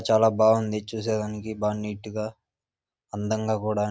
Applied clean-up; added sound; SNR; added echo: none; none; none; none.